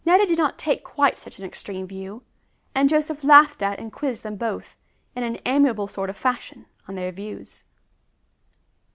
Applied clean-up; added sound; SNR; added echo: none; none; none; none.